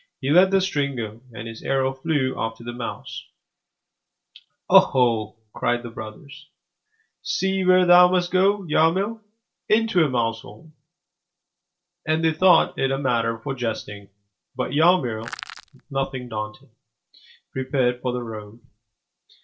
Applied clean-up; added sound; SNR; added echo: neural separator model SepFormer DNS4.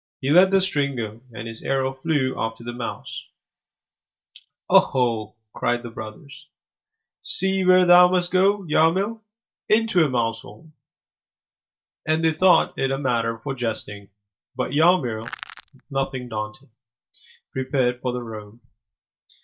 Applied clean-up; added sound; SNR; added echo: neural mask model DeepFilterNet 3.